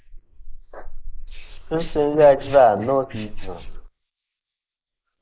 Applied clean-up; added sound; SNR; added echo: neural mask model Resemble Enhance denoiser.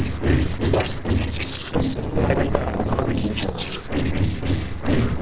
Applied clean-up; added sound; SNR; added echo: neural separator model SepFormer DNS4.